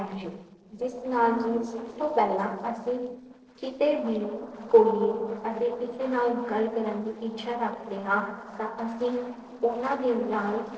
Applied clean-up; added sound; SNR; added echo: neural separator model SepFormer DNS4.